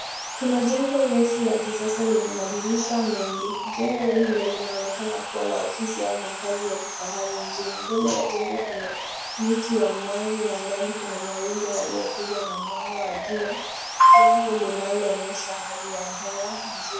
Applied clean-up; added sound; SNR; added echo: none; Sawing; 8 dB; reverberation time 0.5 s.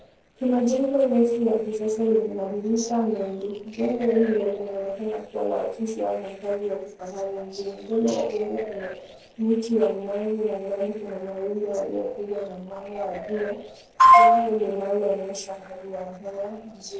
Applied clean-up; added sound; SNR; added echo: neural separator model SepFormer DNS4.